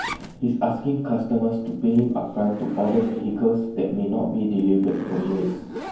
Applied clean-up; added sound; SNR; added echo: none; Zipper (clothing); 13 dB; reverberation time 0.9 s.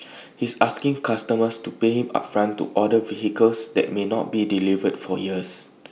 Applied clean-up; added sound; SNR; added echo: none; none; none; none.